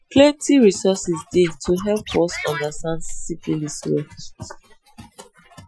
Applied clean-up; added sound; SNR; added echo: classical method Wiener filter.